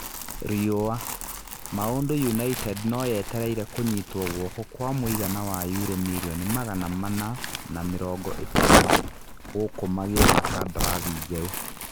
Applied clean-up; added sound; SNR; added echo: none; Crumpling, crinkling; -1 dB; none.